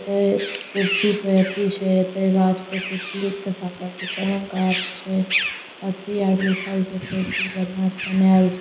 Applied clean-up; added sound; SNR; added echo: none; Bird vocalization, bird call, bird song; 9 dB; reverberation time 0.9 s.